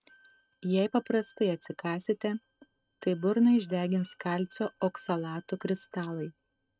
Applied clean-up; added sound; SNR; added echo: neural mask model RNNoise.